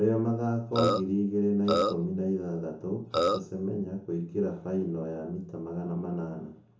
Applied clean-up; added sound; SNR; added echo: none; Burping, eructation; -2 dB; reverberation time 0.7 s.